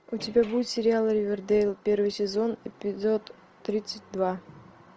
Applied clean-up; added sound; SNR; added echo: none; none; none; none.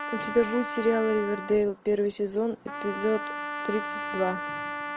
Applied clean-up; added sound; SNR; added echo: none; Trumpet; 7 dB; none.